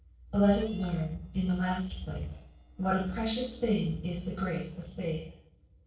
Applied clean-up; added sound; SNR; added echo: neural separator model SepFormer DNS4.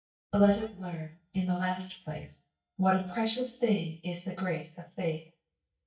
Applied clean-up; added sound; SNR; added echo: neural mask model DeepFilterNet 3.